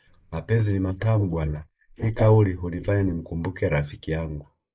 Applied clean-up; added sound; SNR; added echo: neural mask model Resemble Enhance denoiser.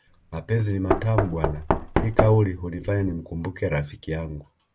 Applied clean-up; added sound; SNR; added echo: none; Knock; 1 dB; none.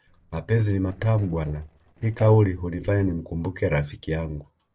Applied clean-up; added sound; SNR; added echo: neural separator model SepFormer DNS4.